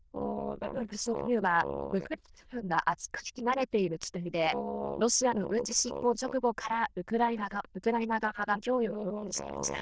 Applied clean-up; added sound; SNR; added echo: neural diffusion model UNIVERSE++.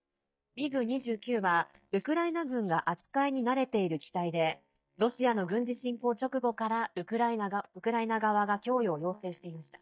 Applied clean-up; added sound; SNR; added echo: neural mask model DeepFilterNet 3.